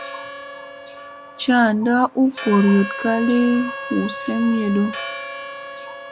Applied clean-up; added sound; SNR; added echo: none; Harmonica + Church bell; 11 dB; none.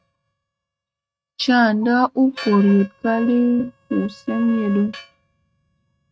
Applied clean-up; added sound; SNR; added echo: neural mask model RNNoise.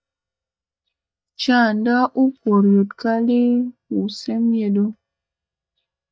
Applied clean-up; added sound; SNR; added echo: neural mask model DeepFilterNet 3.